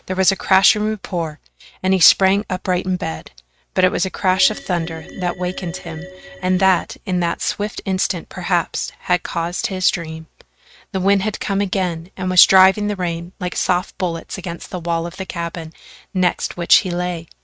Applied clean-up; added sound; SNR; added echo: neural mask model RNNoise.